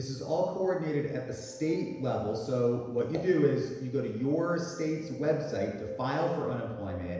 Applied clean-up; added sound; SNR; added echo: none; none; none; reverberation time 1.0 s.